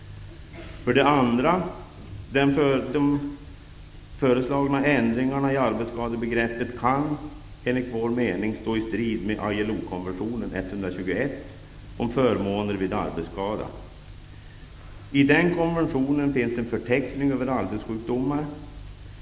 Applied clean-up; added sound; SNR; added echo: none; none; none; none.